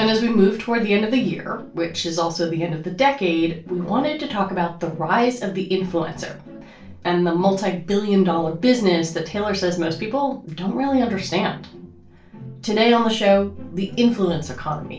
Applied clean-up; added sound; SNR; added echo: none; Wind instrument, woodwind instrument; 14 dB; reverberation time 0.3 s.